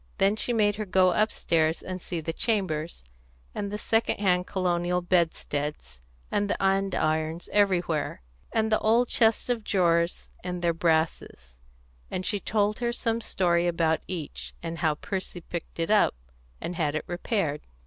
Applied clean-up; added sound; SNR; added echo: none; none; none; none.